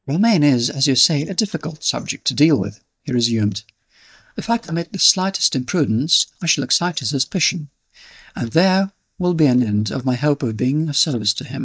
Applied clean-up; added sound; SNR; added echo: neural mask model DeepFilterNet 3.